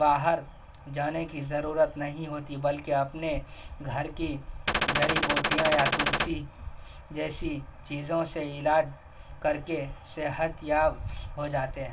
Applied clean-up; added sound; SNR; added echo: none; Gunshot, gunfire; -3 dB; reverberation time 0.2 s.